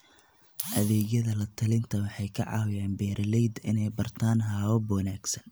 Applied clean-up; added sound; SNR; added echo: none; none; none; none.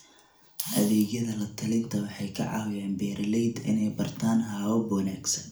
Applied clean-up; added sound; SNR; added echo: none; none; none; reverberation time 0.4 s.